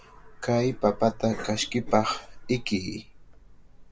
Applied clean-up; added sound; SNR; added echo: none; Cough; 13 dB; none.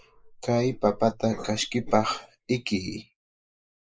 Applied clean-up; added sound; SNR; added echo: neural mask model Resemble Enhance denoiser.